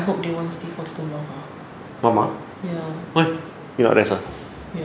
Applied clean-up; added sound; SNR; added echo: none; none; none; none.